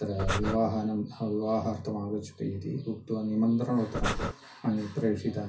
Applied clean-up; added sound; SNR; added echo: none; Breathing; -1 dB; reverberation time 0.3 s.